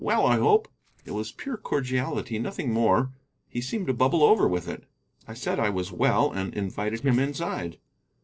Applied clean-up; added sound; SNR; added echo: neural separator model SepFormer DNS4.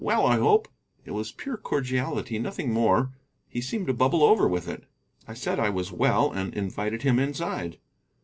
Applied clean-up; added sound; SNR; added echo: none; none; none; none.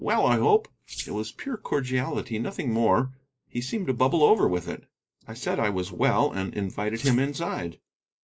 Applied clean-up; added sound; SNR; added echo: neural mask model Resemble Enhance denoiser.